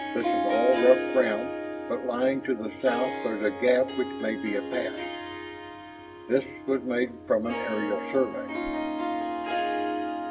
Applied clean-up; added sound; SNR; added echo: none; Harp; 4 dB; reverberation time 0.4 s.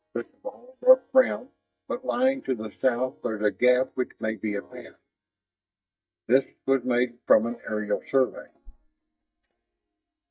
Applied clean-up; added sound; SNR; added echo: neural mask model DeepFilterNet 3.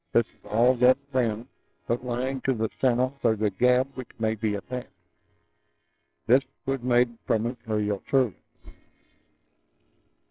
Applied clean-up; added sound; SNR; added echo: neural separator model SepFormer WHAMR!.